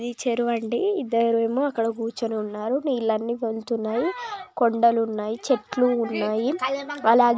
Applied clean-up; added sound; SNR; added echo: none; none; none; none.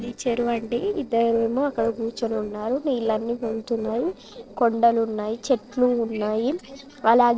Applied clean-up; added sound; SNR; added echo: neural separator model SepFormer DNS4.